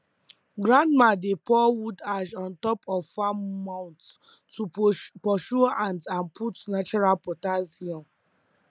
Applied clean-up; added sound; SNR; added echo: none; none; none; none.